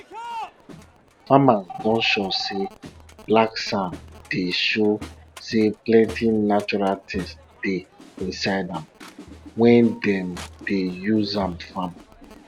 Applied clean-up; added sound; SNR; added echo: none; Telephone + Crowd; 17 dB; none.